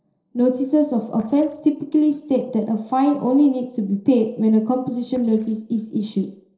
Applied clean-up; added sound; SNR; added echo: neural separator model SepFormer DNS4.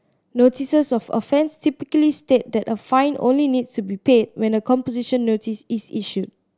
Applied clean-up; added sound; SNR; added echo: none; none; none; none.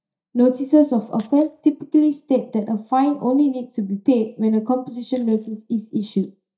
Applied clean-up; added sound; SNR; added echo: neural mask model DeepFilterNet 3.